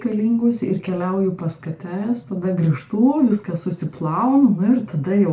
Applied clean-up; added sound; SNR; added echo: none; none; none; reverberation time 0.3 s.